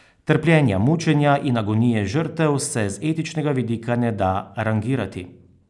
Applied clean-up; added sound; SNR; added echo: none; none; none; none.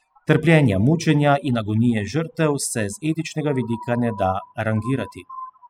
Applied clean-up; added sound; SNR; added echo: classical method spectral subtraction.